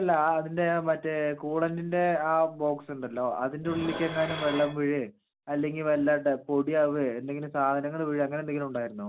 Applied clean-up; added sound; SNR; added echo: none; Dishes, pots, and pans; 12 dB; none.